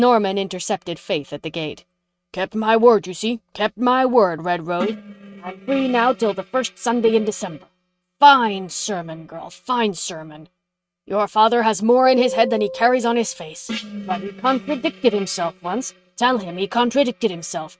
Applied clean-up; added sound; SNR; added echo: neural mask model RNNoise.